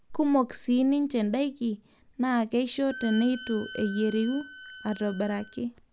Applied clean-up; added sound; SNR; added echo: none; Wind instrument, woodwind instrument; 16 dB; none.